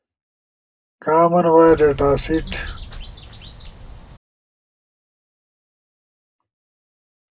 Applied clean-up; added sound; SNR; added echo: none; Bird; 11 dB; reverberation time 0.2 s.